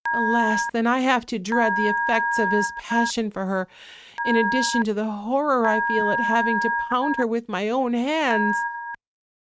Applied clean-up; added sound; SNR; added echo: neural mask model RNNoise.